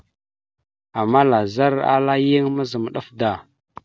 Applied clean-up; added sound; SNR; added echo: none; none; none; none.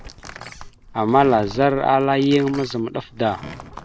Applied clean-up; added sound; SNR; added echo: none; Cat + Door; 18 dB; none.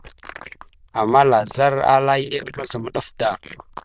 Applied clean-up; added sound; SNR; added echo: neural diffusion model UNIVERSE++.